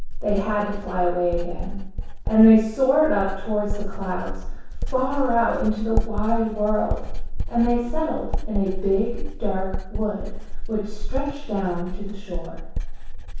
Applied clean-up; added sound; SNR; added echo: none; Writing; 1 dB; reverberation time 0.7 s.